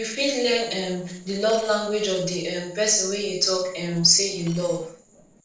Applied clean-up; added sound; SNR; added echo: neural separator model SepFormer DNS4.